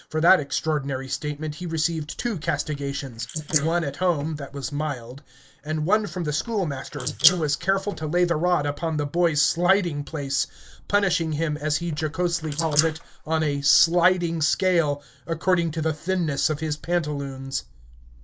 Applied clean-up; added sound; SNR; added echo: neural mask model Resemble Enhance denoiser.